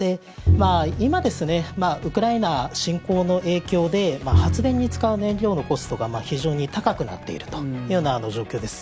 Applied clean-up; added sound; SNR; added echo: none; Bowed string instrument; 4 dB; none.